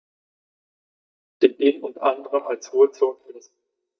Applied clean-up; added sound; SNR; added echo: neural mask model DeepFilterNet 3.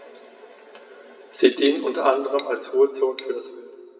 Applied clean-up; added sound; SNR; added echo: none; Cutlery, silverware / Dishes, pots, and pans; 17 dB; reverberation time 2.7 s.